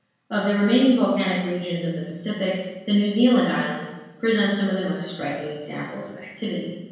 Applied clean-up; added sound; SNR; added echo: none; none; none; reverberation time 1.0 s.